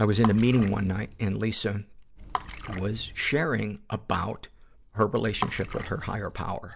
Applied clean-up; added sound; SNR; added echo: none; Water / Splash, splatter; 11 dB; none.